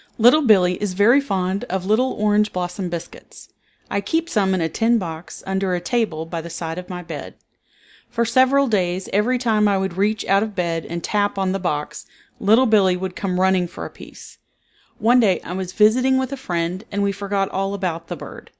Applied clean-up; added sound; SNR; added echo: none; none; none; none.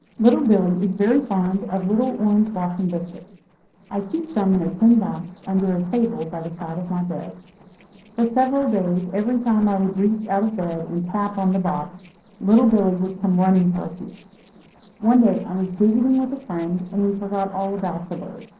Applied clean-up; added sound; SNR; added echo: neural separator model SepFormer DNS4.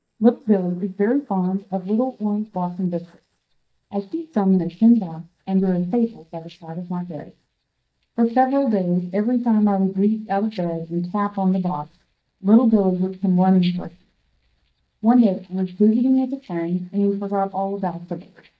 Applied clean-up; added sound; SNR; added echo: neural mask model DeepFilterNet 3.